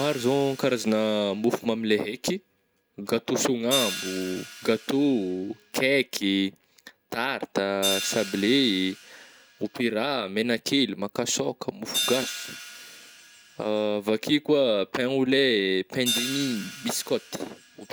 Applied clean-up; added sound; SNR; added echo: none; Hi-hat; 11 dB; none.